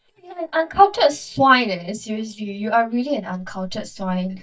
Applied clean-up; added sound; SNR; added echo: neural mask model DeepFilterNet 3.